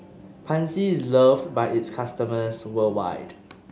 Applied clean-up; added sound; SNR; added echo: none; none; none; none.